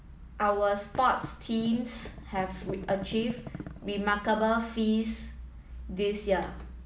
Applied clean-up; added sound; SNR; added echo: none; Thump, thud; 14 dB; none.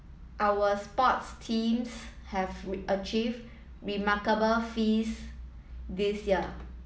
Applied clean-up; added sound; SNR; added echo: none; none; none; none.